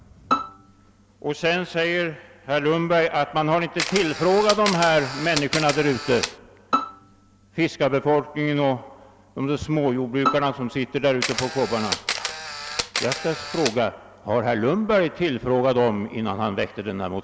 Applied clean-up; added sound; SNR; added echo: none; Camera + Bowed string instrument; 6 dB; none.